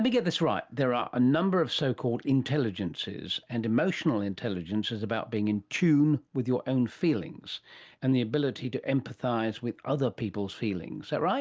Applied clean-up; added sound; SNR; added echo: none; none; none; none.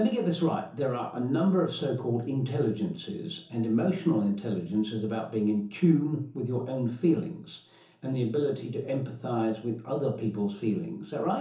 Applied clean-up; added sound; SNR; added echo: none; none; none; reverberation time 0.6 s.